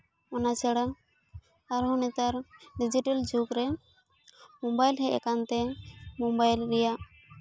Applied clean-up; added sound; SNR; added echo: none; none; none; none.